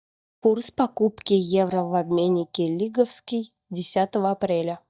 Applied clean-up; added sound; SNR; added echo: neural mask model DeepFilterNet 3.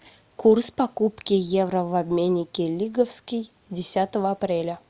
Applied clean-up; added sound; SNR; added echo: none; none; none; none.